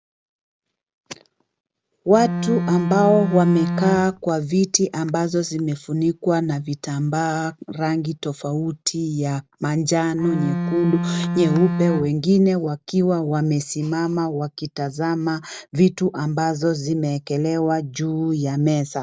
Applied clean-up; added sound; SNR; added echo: none; Bowed string instrument; 2 dB; none.